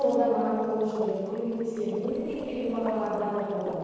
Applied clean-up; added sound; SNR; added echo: neural separator model SepFormer DNS4.